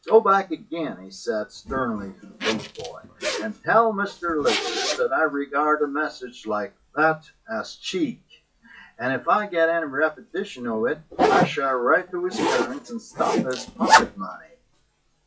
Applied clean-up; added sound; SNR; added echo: classical method WPE with log-MMSE.